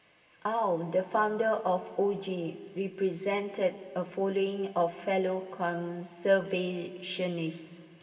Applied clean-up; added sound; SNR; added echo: none; none; none; reverberation time 1.7 s.